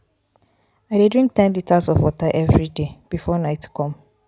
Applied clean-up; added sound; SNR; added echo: none; none; none; none.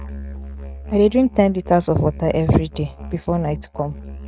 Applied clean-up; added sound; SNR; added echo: neural mask model RNNoise.